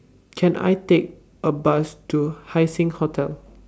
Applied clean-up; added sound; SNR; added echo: none; none; none; none.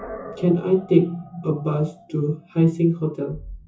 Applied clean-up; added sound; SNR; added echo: classical method WPE with log-MMSE.